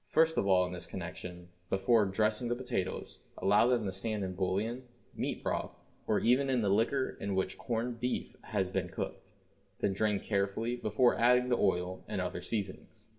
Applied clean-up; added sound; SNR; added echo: none; none; none; reverberation time 0.6 s.